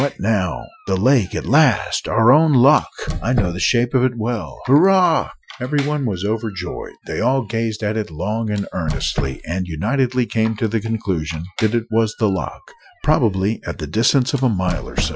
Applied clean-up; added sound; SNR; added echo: classical method Wiener filter.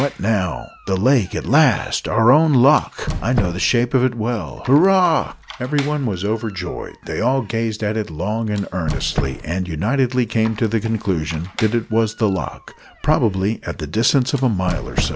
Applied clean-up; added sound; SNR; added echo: none; Squeak; 12 dB; none.